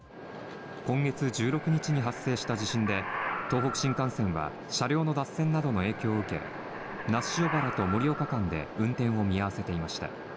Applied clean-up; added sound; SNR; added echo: none; Animal; 9 dB; none.